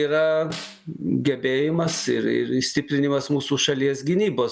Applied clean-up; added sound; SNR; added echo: none; Snare drum; 17 dB; none.